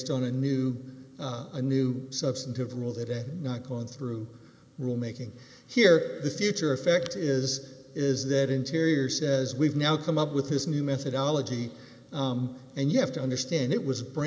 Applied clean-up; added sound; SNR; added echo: none; none; none; none.